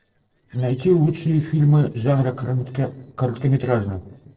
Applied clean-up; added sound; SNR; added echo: neural separator model SepFormer DNS4.